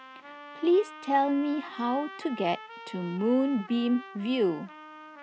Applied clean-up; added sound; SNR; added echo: none; Trumpet; 16 dB; none.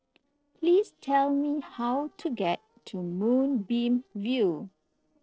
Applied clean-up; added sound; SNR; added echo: neural separator model SepFormer DNS4.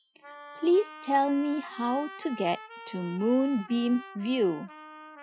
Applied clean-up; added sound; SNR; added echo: classical method Wiener filter.